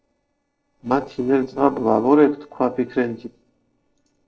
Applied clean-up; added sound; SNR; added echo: neural separator model SepFormer DNS4.